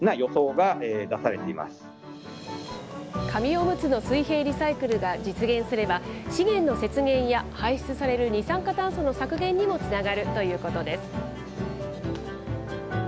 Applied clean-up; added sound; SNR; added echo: none; none; none; none.